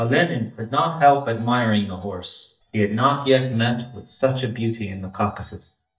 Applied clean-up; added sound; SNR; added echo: neural mask model DeepFilterNet 3.